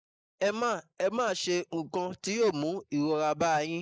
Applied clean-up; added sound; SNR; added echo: neural mask model Resemble Enhance denoiser.